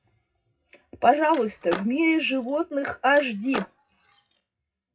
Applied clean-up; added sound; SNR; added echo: classical method WPE with log-MMSE.